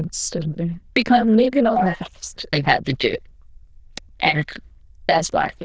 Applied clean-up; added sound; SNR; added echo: neural diffusion model UNIVERSE++.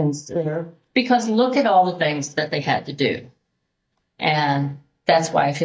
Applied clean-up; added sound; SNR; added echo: neural mask model DeepFilterNet 3.